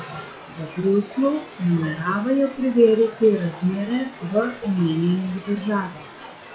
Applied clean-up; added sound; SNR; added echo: classical method log-MMSE.